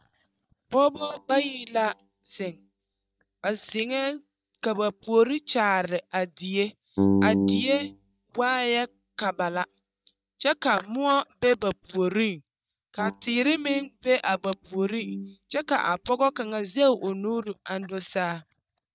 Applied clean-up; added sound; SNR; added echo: neural mask model DeepFilterNet 3.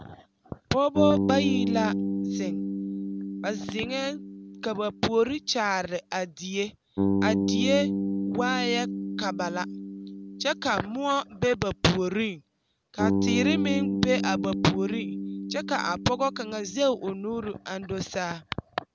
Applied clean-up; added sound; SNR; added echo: none; Bass guitar; 2 dB; none.